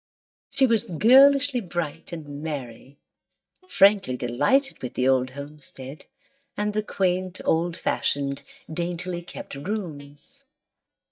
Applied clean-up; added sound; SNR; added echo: neural mask model DeepFilterNet 3.